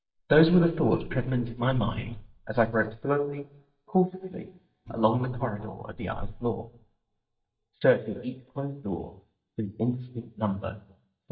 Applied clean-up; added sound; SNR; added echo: neural mask model DeepFilterNet 3.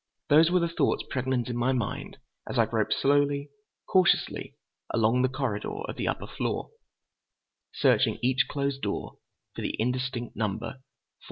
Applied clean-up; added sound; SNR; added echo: none; none; none; none.